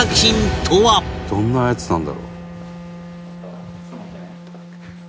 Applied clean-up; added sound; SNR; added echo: none; Wind instrument, woodwind instrument; 14 dB; none.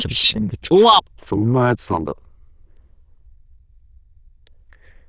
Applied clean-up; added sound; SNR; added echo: neural diffusion model UNIVERSE++.